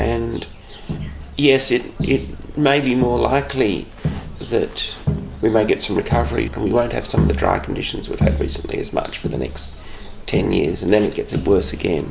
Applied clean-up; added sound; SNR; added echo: none; Crowd; 6 dB; none.